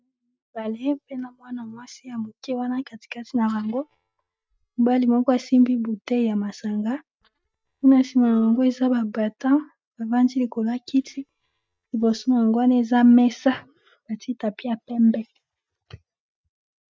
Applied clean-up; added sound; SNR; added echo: neural mask model DeepFilterNet 3.